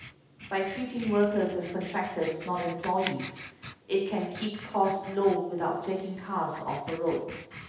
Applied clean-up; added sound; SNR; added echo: none; Writing; 12 dB; reverberation time 0.8 s.